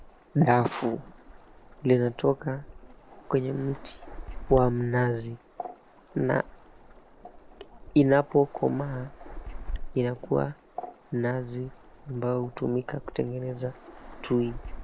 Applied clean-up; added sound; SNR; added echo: none; Waves, surf; 13 dB; none.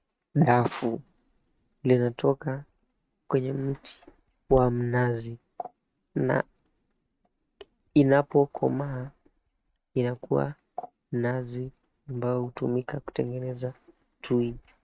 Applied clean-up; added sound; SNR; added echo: neural mask model RNNoise.